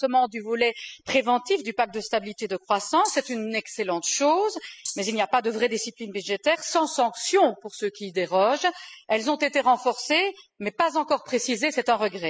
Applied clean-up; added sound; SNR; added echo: classical method spectral subtraction.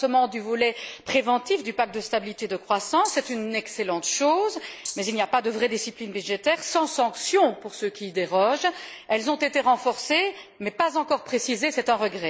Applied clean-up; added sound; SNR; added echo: none; Rattle (instrument); 12 dB; none.